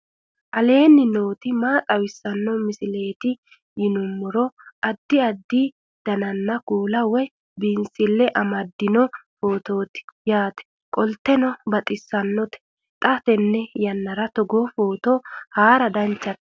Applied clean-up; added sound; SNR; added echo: none; none; none; none.